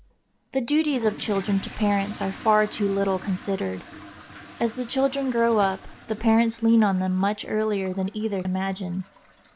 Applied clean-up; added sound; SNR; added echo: none; Fill (with liquid) / Toilet flush; 19 dB; none.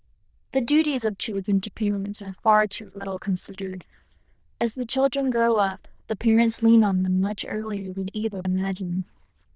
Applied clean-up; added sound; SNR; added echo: neural diffusion model UNIVERSE++.